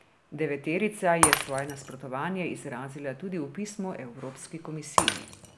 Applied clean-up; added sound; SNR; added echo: none; Shatter; 0 dB; none.